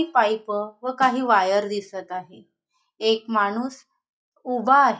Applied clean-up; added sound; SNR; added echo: classical method log-MMSE.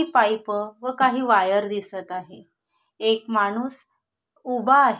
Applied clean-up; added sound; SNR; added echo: none; Snare drum; 19 dB; none.